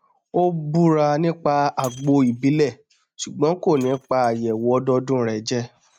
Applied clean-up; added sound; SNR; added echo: neural mask model RNNoise.